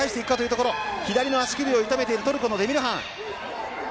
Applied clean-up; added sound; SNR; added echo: none; none; none; none.